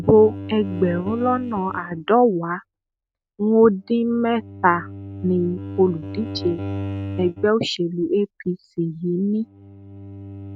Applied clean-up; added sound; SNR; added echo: neural mask model RNNoise.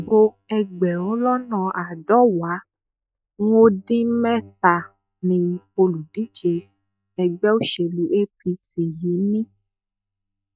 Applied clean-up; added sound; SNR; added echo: neural mask model DeepFilterNet 3.